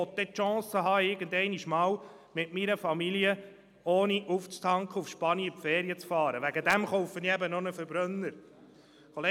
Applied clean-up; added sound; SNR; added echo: none; none; none; none.